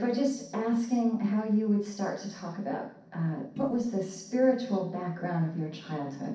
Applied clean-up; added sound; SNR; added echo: neural separator model SepFormer DNS4.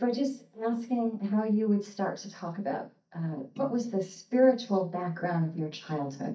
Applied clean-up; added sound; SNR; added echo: neural mask model DeepFilterNet 3.